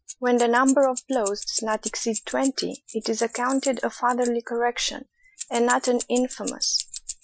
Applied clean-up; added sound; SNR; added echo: classical method Wiener filter.